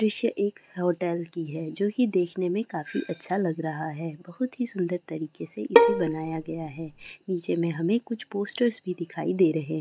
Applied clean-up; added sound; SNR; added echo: none; Bowed string instrument; -4 dB; none.